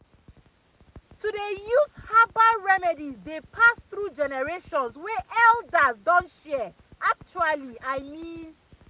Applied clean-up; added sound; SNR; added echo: none; none; none; none.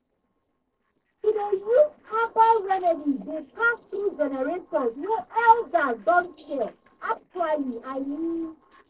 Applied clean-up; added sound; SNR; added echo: neural separator model SepFormer DNS4.